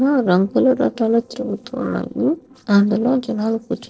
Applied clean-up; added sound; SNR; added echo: neural separator model SepFormer DNS4.